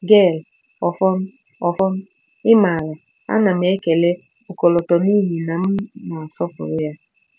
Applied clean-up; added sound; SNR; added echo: none; none; none; none.